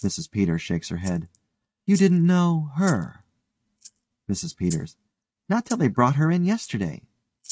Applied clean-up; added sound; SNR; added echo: neural mask model RNNoise.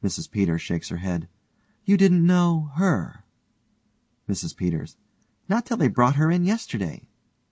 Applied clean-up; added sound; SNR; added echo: none; none; none; none.